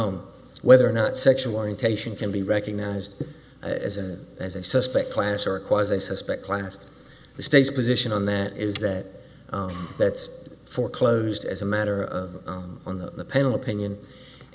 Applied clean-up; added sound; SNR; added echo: none; none; none; none.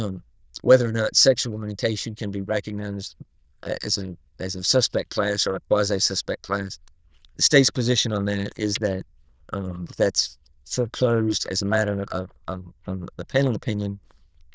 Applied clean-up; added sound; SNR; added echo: neural diffusion model UNIVERSE++.